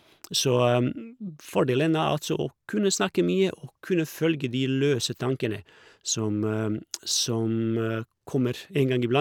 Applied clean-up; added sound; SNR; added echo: none; none; none; none.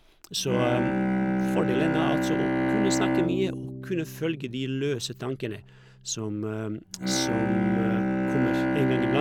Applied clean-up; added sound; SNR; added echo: none; Bowed string instrument; -3 dB; none.